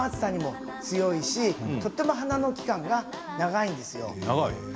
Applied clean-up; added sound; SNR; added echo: none; Motor vehicle (road) / Siren; 18 dB; none.